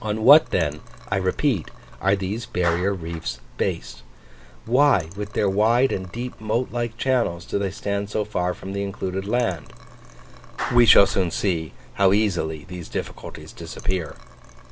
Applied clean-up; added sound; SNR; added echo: none; Clapping + Liquid; 18 dB; none.